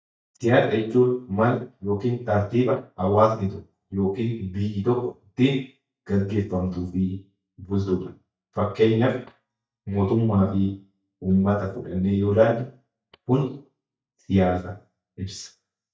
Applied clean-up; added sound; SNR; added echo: neural mask model DeepFilterNet 3.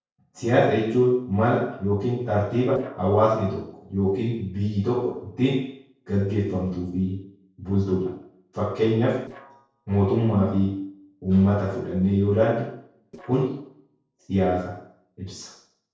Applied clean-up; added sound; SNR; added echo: neural separator model SepFormer DNS4.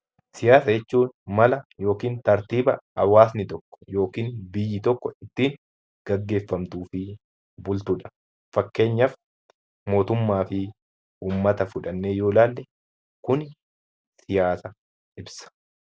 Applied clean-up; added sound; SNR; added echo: none; none; none; none.